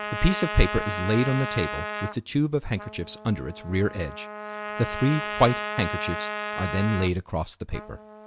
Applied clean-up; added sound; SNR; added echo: none; Trumpet; 7 dB; none.